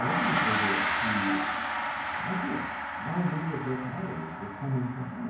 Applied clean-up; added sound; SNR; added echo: none; Gong; -2 dB; reverberation time 0.9 s.